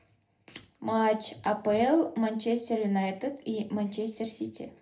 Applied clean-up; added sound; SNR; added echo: none; none; none; reverberation time 0.3 s.